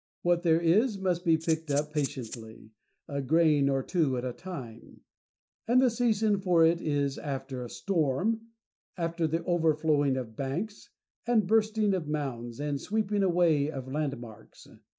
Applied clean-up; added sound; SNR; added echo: neural mask model DeepFilterNet 3.